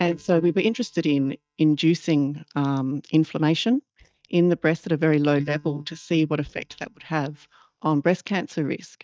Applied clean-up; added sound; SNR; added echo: neural mask model DeepFilterNet 3.